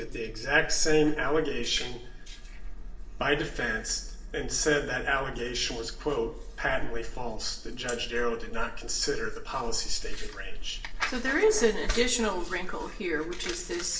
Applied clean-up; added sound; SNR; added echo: none; none; none; reverberation time 0.6 s.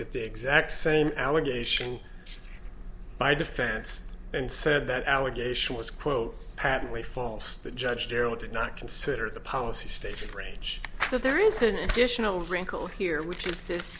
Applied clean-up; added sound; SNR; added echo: none; none; none; none.